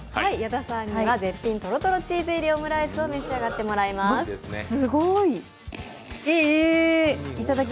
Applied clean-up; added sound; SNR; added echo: none; none; none; none.